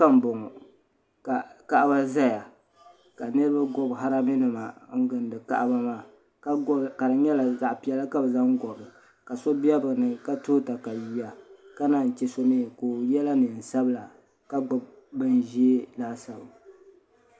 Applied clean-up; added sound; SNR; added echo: none; none; none; none.